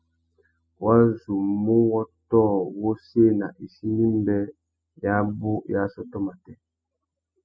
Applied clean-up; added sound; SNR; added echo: classical method spectral subtraction.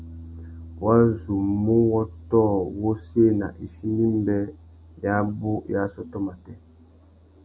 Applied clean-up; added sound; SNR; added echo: none; Piano; 19 dB; none.